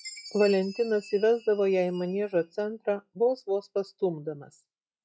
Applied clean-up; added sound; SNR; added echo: classical method log-MMSE.